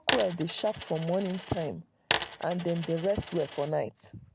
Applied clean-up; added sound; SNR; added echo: none; Coin (dropping); 3 dB; none.